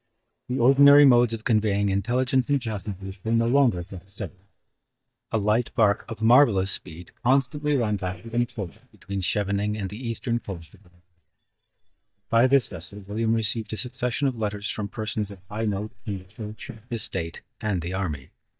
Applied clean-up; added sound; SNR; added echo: neural mask model DeepFilterNet 3.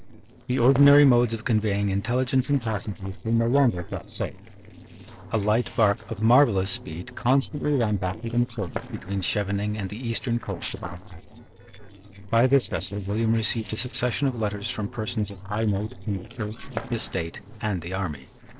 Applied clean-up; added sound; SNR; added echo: neural separator model SepFormer DNS4.